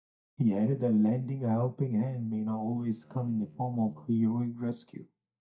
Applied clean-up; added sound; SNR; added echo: neural mask model DeepFilterNet 3.